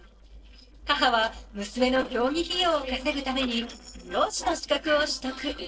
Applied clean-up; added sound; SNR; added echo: neural separator model SepFormer DNS4.